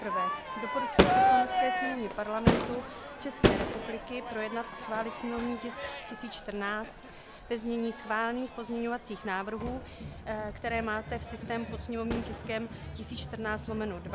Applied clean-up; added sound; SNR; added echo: none; Crowd / Fireworks; -3 dB; none.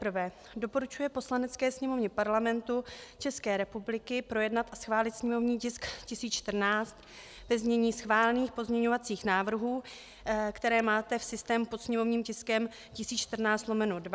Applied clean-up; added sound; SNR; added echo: none; none; none; none.